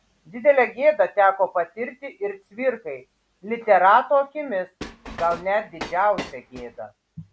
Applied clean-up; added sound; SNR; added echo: none; Train; 14 dB; none.